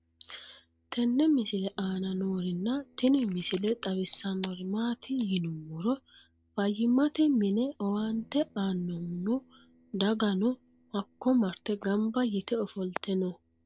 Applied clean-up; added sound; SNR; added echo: neural separator model SepFormer DNS4.